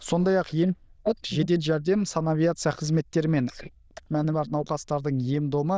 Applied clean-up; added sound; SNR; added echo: neural diffusion model UNIVERSE++.